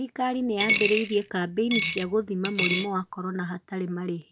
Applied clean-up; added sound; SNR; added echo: none; Coin (dropping); 2 dB; none.